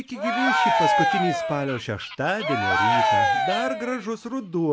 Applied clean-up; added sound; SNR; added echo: none; Cheering; -4 dB; none.